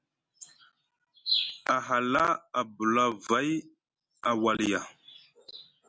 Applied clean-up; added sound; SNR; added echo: none; none; none; none.